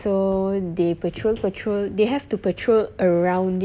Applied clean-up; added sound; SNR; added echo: none; none; none; none.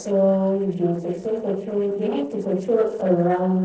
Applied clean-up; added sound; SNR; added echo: neural separator model SepFormer DNS4.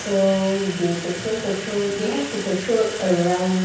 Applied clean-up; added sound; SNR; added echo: none; Sink (filling or washing) / Water tap, faucet; 11 dB; reverberation time 0.7 s.